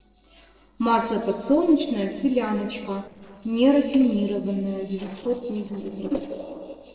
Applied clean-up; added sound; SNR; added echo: neural separator model SepFormer DNS4.